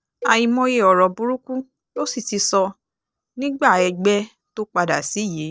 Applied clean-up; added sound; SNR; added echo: neural separator model SepFormer DNS4.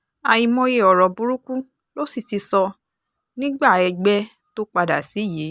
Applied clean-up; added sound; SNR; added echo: none; none; none; none.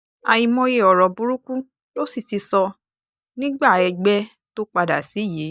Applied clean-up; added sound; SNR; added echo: neural mask model DeepFilterNet 3.